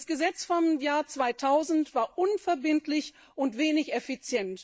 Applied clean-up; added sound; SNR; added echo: neural mask model Resemble Enhance denoiser.